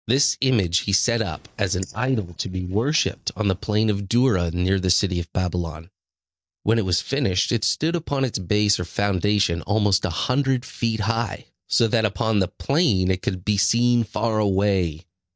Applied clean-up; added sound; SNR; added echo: neural mask model DeepFilterNet 3.